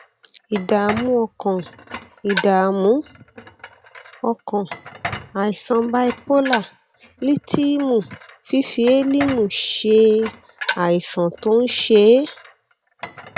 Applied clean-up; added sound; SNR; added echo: none; Dishes, pots, and pans; 14 dB; none.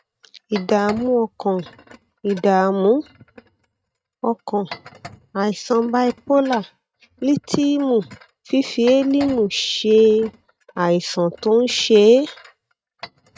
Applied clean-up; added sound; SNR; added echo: neural mask model RNNoise.